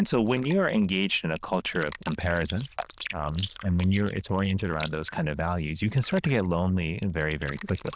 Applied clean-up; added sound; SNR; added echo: neural diffusion model UNIVERSE++.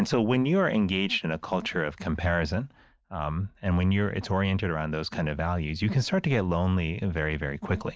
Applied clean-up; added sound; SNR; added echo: none; none; none; none.